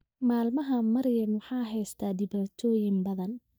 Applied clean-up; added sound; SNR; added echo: neural mask model DeepFilterNet 3.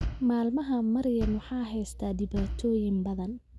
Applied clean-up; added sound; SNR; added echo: none; Bass drum; 9 dB; none.